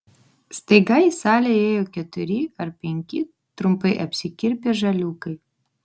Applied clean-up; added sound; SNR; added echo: none; none; none; none.